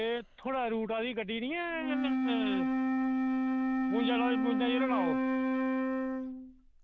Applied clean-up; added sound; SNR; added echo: none; Wind instrument, woodwind instrument; -4 dB; none.